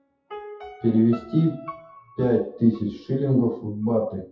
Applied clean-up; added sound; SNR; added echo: classical method WPE with log-MMSE.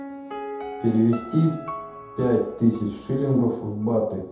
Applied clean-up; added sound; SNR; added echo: none; Piano; 14 dB; reverberation time 0.8 s.